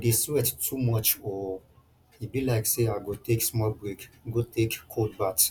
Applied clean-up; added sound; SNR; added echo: none; none; none; none.